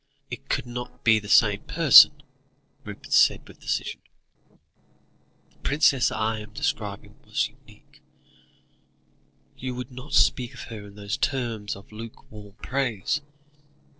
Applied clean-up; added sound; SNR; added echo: neural separator model SepFormer DNS4.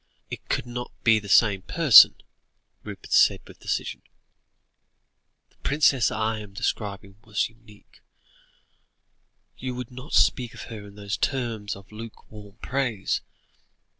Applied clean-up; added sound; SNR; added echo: none; none; none; none.